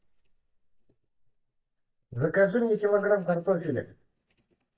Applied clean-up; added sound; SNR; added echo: neural mask model DeepFilterNet 3.